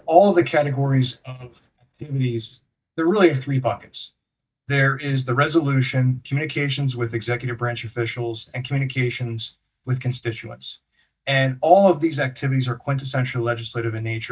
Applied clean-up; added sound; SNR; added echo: neural mask model DeepFilterNet 3.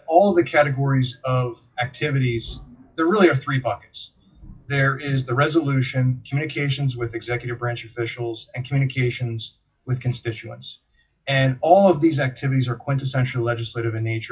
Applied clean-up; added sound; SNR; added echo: classical method WPE with log-MMSE.